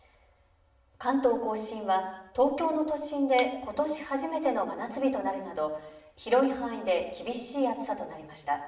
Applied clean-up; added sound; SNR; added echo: none; Thump, thud; 19 dB; reverberation time 0.8 s.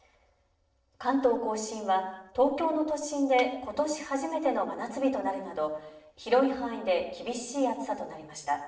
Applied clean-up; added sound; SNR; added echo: neural separator model SepFormer DNS4.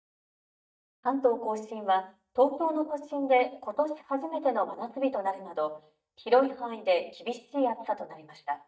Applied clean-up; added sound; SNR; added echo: neural mask model DeepFilterNet 3.